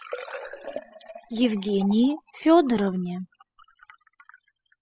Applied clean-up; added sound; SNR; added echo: classical method spectral subtraction.